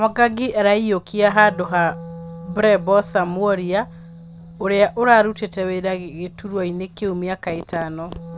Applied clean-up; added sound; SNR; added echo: none; Wind instrument, woodwind instrument; 18 dB; none.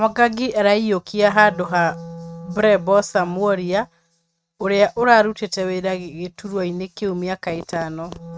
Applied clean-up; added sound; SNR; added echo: neural mask model RNNoise.